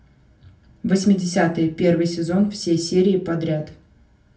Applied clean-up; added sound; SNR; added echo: none; none; none; reverberation time 0.3 s.